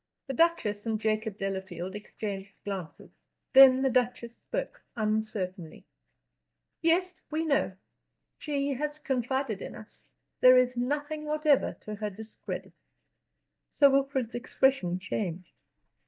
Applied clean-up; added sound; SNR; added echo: neural mask model DeepFilterNet 3.